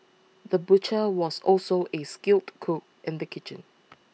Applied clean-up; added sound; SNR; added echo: none; none; none; none.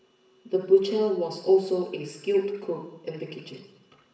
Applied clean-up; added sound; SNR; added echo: none; none; none; reverberation time 0.7 s.